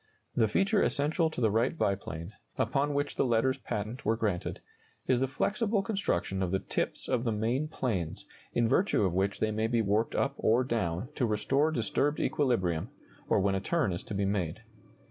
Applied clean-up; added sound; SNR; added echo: none; none; none; none.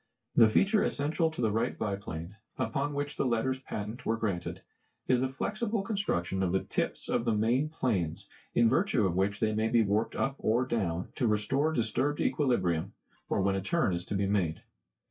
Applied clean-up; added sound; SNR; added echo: neural mask model DeepFilterNet 3.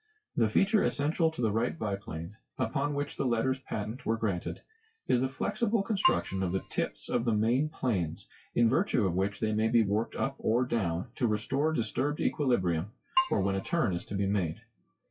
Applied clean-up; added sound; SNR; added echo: classical method WPE with log-MMSE.